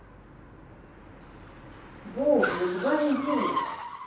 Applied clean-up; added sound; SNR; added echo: none; Car; 6 dB; reverberation time 0.7 s.